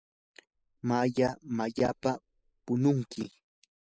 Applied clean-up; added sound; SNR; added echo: neural mask model Resemble Enhance denoiser.